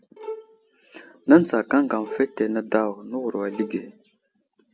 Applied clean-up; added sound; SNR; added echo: none; Bowed string instrument; 16 dB; none.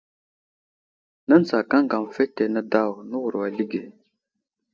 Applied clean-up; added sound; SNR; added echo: neural mask model DeepFilterNet 3.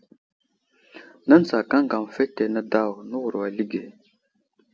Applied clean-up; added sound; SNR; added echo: none; none; none; none.